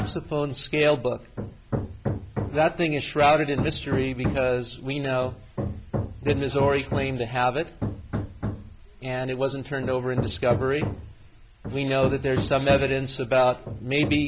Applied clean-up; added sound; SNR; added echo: none; Hammer; 7 dB; none.